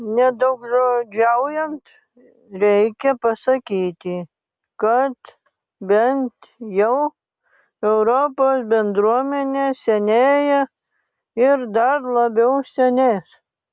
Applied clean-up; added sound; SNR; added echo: none; none; none; none.